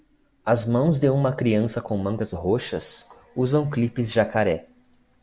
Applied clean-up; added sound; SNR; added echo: none; none; none; none.